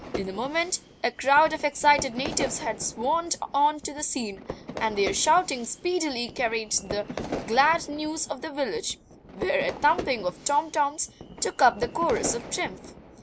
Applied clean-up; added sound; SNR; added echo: none; Fire / Fireworks; 12 dB; none.